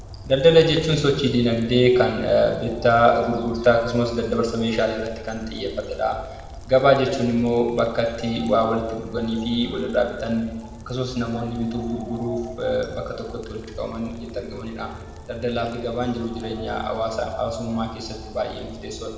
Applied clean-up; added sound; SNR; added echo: none; Rain; 16 dB; reverberation time 1.1 s.